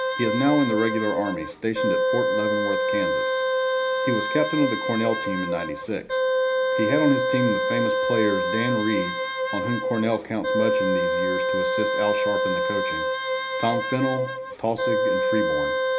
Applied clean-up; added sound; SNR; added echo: none; Wind instrument, woodwind instrument; -2 dB; reverberation time 0.4 s.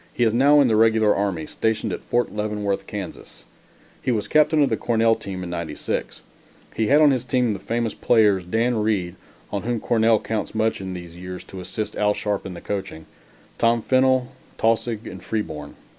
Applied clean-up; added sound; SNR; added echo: none; none; none; none.